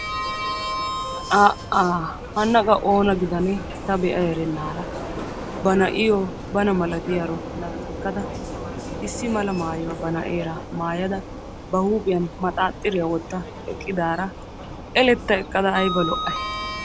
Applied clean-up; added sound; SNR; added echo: none; Vehicle + Sliding door; 8 dB; none.